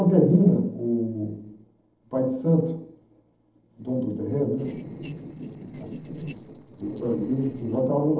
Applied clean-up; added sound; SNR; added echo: neural separator model SepFormer DNS4.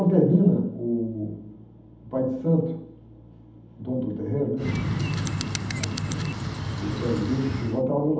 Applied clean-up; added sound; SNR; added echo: none; Bird; 2 dB; reverberation time 0.8 s.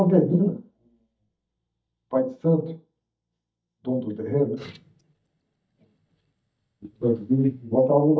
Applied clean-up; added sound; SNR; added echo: neural mask model DeepFilterNet 3.